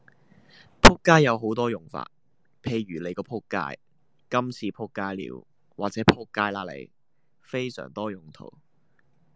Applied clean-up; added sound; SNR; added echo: none; none; none; none.